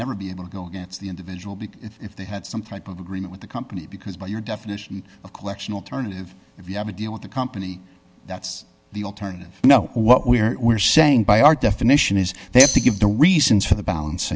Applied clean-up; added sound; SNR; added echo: none; Tambourine; 3 dB; none.